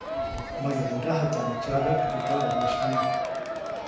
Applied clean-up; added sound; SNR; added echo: none; Crowd; -2 dB; reverberation time 0.9 s.